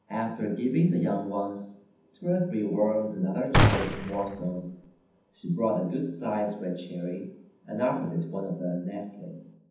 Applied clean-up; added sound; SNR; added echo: none; Gunshot, gunfire; -4 dB; reverberation time 0.8 s.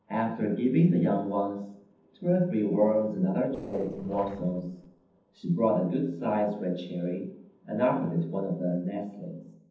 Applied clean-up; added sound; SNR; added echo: neural separator model SepFormer DNS4.